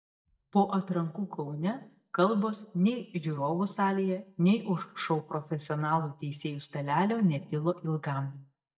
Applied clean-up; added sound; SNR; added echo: neural mask model DeepFilterNet 3.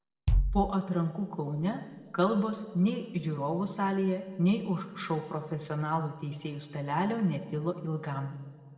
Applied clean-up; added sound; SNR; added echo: none; Bass drum; 1 dB; reverberation time 1.7 s.